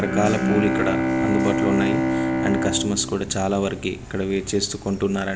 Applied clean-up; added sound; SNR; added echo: none; Bowed string instrument; 0 dB; none.